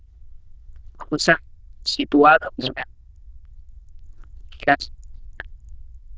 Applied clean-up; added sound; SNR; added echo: neural diffusion model UNIVERSE++.